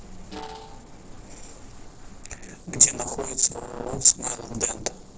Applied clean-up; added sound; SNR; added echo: neural separator model SepFormer DNS4.